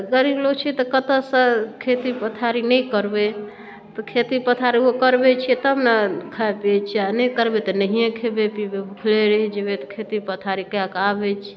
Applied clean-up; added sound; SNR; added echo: none; none; none; none.